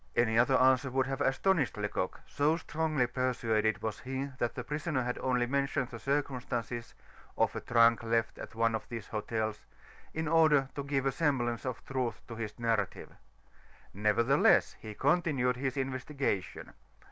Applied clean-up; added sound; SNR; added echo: none; none; none; none.